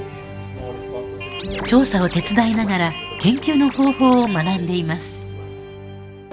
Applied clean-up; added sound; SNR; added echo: none; Scratching (performance technique); 13 dB; reverberation time 0.5 s.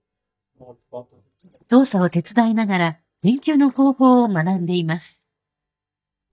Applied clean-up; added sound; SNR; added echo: neural mask model DeepFilterNet 3.